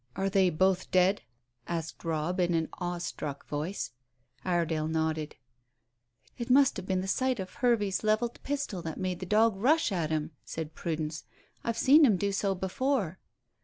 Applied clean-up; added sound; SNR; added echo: none; none; none; none.